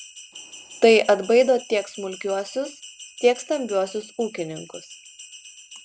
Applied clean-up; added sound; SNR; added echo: none; Bell; 19 dB; none.